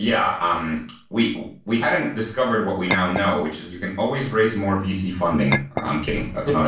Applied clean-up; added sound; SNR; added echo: none; Chink, clink; 6 dB; reverberation time 0.3 s.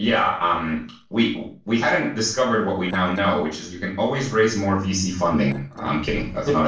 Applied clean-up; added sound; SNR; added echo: neural separator model SepFormer DNS4.